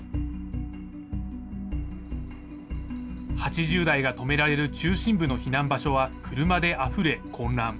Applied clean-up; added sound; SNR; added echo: none; none; none; none.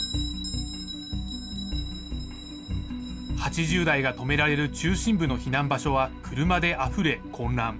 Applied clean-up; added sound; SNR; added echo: none; Breathing + Bell; 14 dB; none.